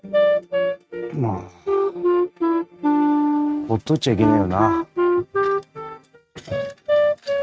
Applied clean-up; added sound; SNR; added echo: neural mask model RNNoise.